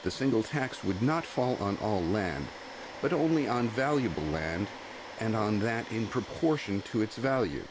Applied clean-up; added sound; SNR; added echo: none; Domestic sounds, home sounds; 14 dB; none.